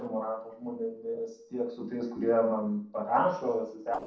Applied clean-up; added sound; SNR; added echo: neural separator model SepFormer DNS4.